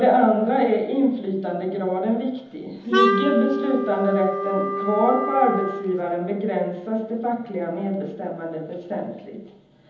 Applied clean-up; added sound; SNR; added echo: none; Wind instrument, woodwind instrument; 2 dB; reverberation time 1.3 s.